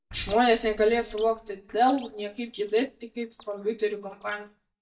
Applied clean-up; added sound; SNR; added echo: neural mask model DeepFilterNet 3.